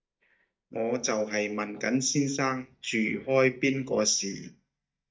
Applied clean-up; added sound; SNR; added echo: neural mask model DeepFilterNet 3.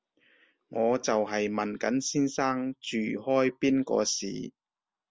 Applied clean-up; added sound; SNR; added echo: none; none; none; none.